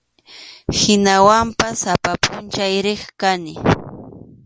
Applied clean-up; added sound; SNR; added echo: none; none; none; none.